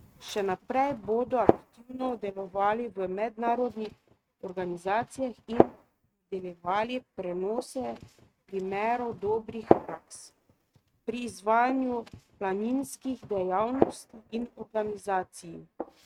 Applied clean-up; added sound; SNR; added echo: neural mask model RNNoise.